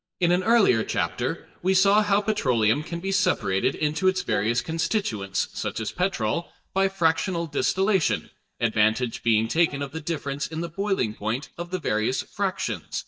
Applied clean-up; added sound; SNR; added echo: neural mask model DeepFilterNet 3.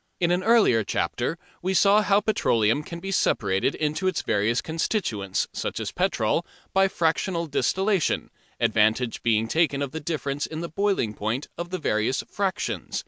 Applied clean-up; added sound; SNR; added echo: none; none; none; none.